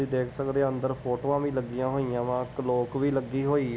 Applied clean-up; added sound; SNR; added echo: none; none; none; none.